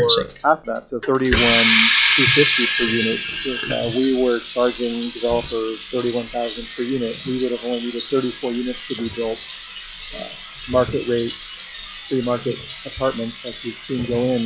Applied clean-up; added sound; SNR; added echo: classical method log-MMSE.